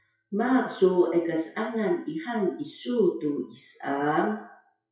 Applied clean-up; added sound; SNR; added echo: classical method WPE with log-MMSE.